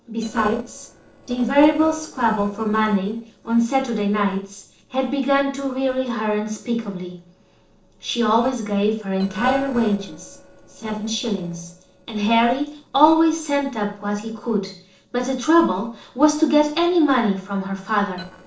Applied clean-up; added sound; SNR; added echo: neural separator model SepFormer DNS4.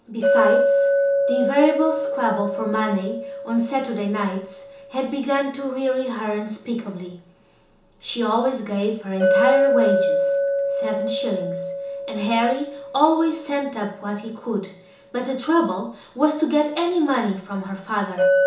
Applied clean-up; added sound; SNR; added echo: none; Chink, clink; 1 dB; reverberation time 0.8 s.